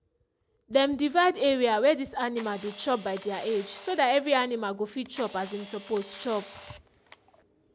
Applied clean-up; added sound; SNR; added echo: none; Camera; 18 dB; none.